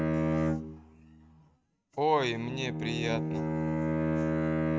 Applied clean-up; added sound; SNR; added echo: neural mask model RNNoise.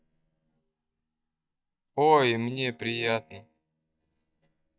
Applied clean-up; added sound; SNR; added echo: neural mask model DeepFilterNet 3.